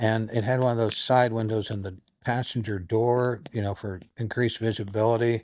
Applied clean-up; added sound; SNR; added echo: neural mask model DeepFilterNet 3.